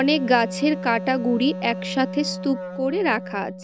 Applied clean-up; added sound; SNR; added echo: none; Wind instrument, woodwind instrument; 9 dB; none.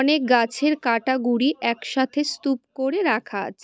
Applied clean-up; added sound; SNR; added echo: none; none; none; none.